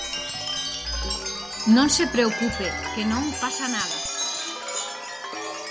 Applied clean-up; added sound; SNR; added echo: none; Chime; 4 dB; none.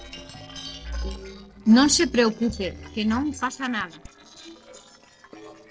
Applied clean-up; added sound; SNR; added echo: neural separator model SepFormer DNS4.